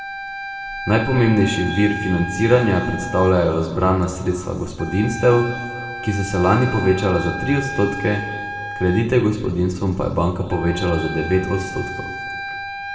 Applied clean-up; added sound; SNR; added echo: none; Wind instrument, woodwind instrument; 11 dB; reverberation time 1.9 s.